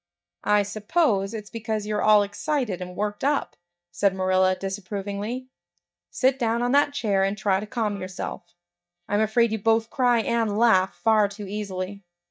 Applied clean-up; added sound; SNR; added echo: neural mask model DeepFilterNet 3.